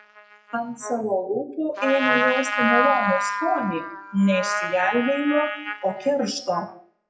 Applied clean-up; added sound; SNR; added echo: classical method WPE with log-MMSE.